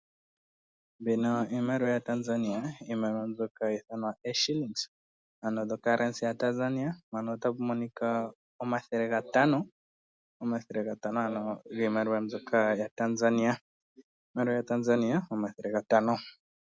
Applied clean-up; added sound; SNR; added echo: none; none; none; none.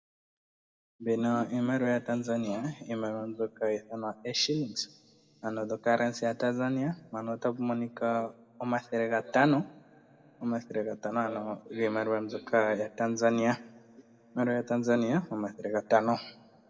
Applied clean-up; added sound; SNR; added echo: none; none; none; reverberation time 1.2 s.